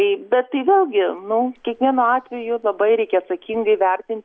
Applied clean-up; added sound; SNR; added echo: none; none; none; none.